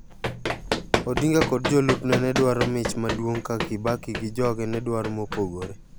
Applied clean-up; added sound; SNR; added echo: none; Run; 4 dB; none.